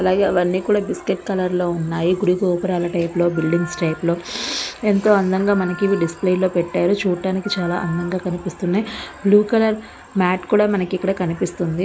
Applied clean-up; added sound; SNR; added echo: none; Wind instrument, woodwind instrument; 18 dB; none.